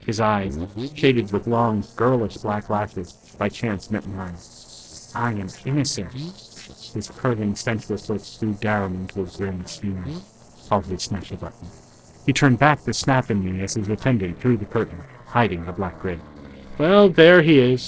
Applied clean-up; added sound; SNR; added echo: neural separator model SepFormer DNS4.